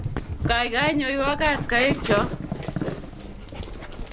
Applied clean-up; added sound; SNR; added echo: none; Thump, thud + Dog; 3 dB; none.